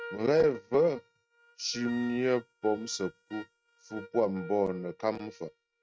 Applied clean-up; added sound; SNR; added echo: neural mask model RNNoise.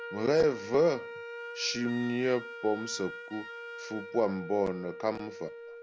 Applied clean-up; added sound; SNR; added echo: none; Wind instrument, woodwind instrument; 11 dB; none.